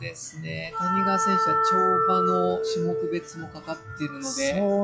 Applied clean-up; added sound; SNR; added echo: classical method log-MMSE.